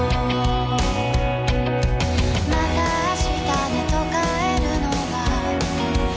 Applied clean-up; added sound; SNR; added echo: none; none; none; none.